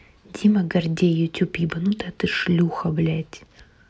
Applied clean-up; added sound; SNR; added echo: none; none; none; none.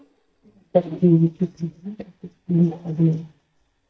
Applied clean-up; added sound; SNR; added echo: neural mask model DeepFilterNet 3.